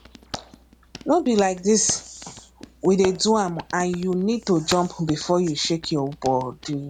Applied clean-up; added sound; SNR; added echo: none; Hands; 17 dB; none.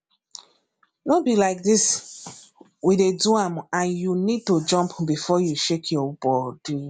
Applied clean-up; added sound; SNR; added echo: none; none; none; none.